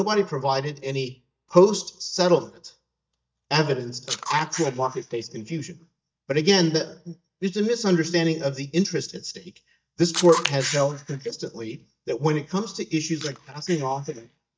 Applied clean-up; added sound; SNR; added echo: neural mask model DeepFilterNet 3.